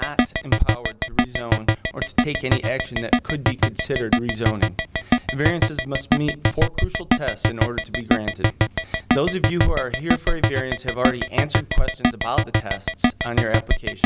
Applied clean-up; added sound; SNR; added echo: none; Keyboard (musical); -5 dB; none.